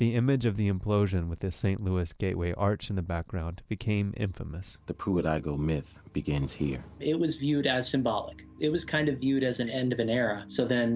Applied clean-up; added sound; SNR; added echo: none; none; none; none.